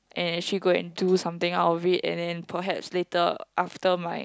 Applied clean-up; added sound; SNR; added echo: none; none; none; none.